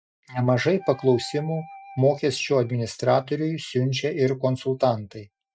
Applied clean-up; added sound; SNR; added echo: classical method Wiener filter.